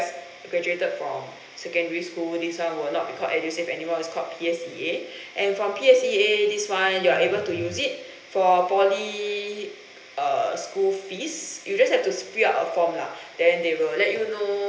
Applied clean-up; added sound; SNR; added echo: none; Bass guitar; 16 dB; reverberation time 0.8 s.